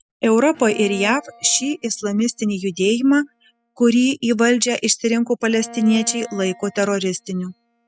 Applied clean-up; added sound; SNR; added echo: classical method spectral subtraction.